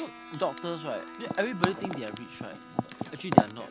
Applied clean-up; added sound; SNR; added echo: none; Bowed string instrument + Bowed string instrument; 16 dB; none.